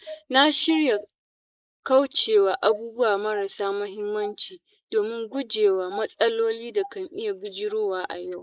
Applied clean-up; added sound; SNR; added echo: neural mask model Resemble Enhance denoiser.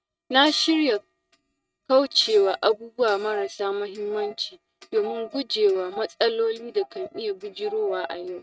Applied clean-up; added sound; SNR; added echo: neural mask model RNNoise.